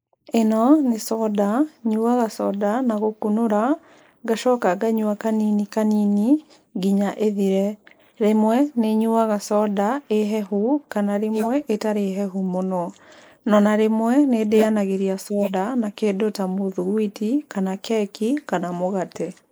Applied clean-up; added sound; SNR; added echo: neural mask model Resemble Enhance denoiser.